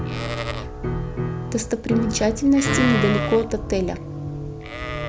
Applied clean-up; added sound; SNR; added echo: none; Piano + Livestock, farm animals, working animals; 2 dB; none.